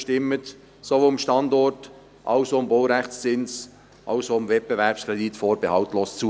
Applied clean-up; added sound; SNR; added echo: none; none; none; none.